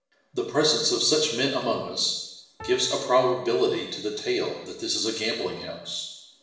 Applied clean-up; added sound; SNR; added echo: none; Piano; 18 dB; reverberation time 0.9 s.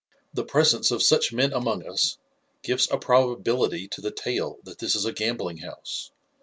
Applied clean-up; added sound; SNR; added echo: none; none; none; none.